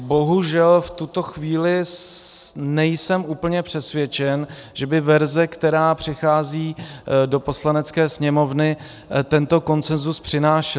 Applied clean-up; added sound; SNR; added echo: none; none; none; none.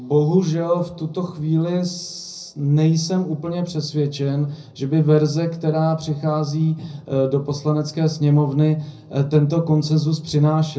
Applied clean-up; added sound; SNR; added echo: none; none; none; reverberation time 0.4 s.